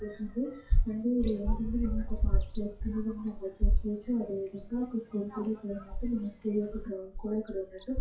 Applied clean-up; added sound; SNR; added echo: classical method WPE with log-MMSE.